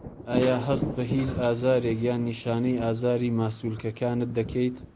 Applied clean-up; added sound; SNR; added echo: none; Thunder; 10 dB; none.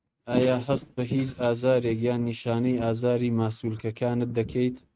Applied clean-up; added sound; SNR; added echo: neural mask model RNNoise.